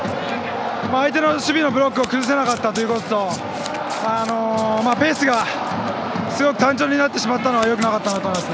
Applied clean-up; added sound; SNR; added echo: none; Domestic sounds, home sounds; 19 dB; none.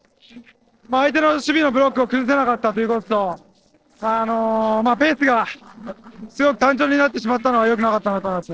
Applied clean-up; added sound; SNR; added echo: neural separator model SepFormer DNS4.